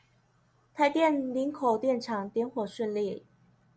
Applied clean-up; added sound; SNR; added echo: none; none; none; none.